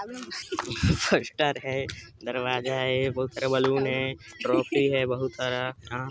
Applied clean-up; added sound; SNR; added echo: none; Clapping; 16 dB; none.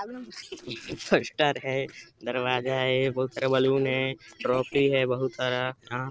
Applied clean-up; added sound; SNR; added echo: neural separator model SepFormer DNS4.